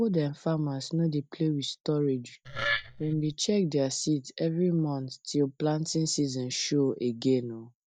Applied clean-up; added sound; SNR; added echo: neural mask model DeepFilterNet 3.